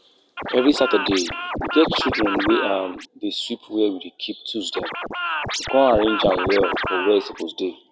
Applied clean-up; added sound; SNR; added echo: none; Scratching (performance technique); 4 dB; none.